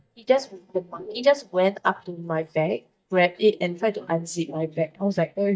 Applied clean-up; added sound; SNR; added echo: neural mask model DeepFilterNet 3.